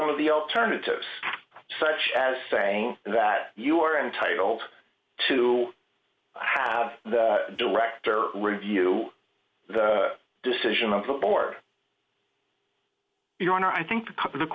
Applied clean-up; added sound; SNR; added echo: none; none; none; none.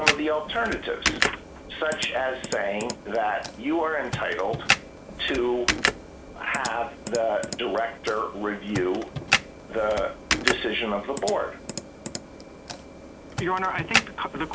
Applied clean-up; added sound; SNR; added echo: none; Computer keyboard; 2 dB; none.